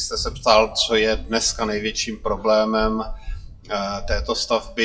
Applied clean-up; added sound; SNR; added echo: classical method WPE with log-MMSE.